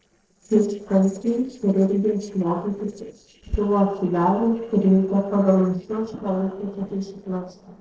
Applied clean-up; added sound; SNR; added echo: neural separator model SepFormer DNS4.